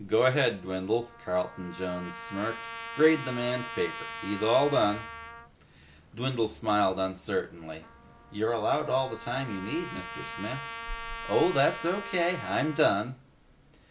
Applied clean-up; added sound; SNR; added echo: none; Trumpet; 13 dB; none.